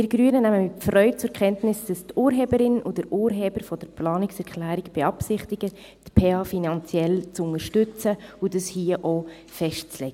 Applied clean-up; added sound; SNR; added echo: none; none; none; none.